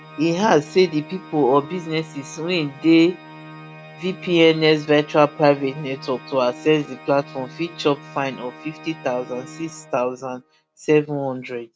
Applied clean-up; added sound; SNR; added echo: none; Organ; 19 dB; none.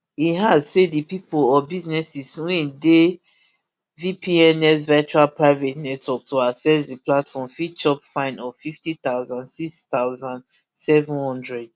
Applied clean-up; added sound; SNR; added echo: none; none; none; none.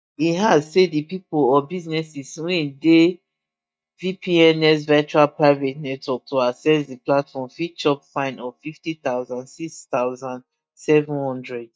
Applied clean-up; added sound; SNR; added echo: neural mask model DeepFilterNet 3.